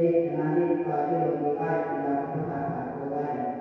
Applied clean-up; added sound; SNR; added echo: none; none; none; reverberation time 1.9 s.